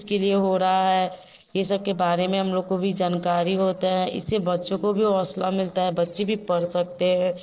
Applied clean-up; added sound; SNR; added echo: neural separator model SepFormer DNS4.